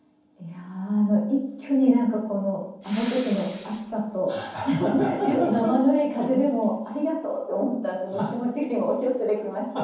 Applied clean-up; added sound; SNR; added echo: none; Respiratory sounds; 12 dB; reverberation time 0.9 s.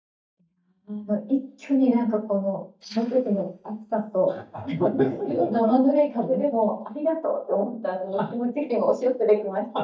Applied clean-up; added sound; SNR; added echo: neural mask model DeepFilterNet 3.